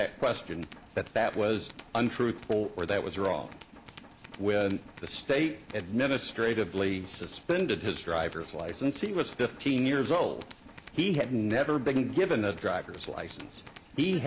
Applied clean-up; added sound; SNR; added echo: none; Tools; 20 dB; none.